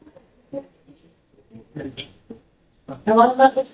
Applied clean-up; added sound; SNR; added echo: neural mask model DeepFilterNet 3.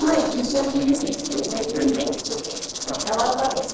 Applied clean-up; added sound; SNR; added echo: neural separator model SepFormer DNS4.